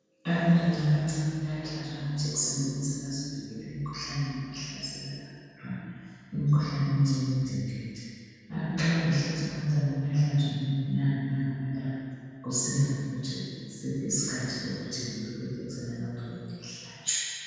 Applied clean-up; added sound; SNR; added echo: none; none; none; reverberation time 2.1 s.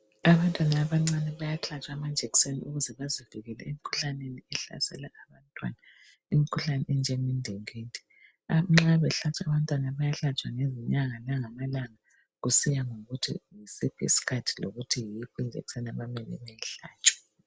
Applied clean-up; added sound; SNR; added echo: none; none; none; none.